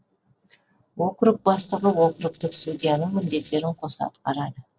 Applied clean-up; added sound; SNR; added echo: neural separator model SepFormer DNS4.